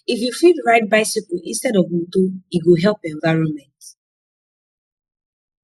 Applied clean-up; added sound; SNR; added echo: neural mask model Resemble Enhance denoiser.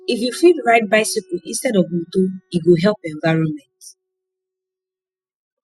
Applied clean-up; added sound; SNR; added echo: classical method spectral subtraction.